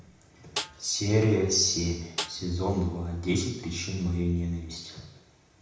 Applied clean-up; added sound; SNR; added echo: none; Snare drum; 11 dB; reverberation time 0.8 s.